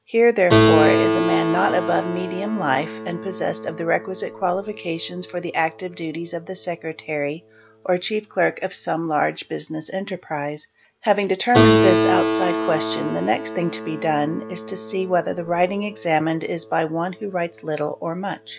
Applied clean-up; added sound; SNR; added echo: none; Keyboard (musical); 2 dB; none.